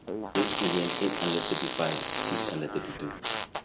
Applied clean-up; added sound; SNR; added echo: none; Fart; -3 dB; none.